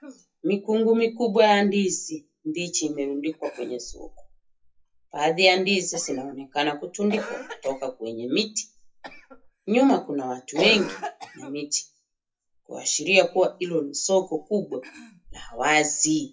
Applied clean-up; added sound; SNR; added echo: classical method WPE with log-MMSE.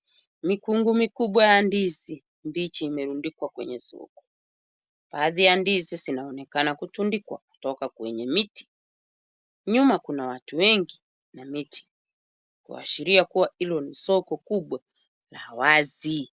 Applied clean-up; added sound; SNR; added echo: none; none; none; none.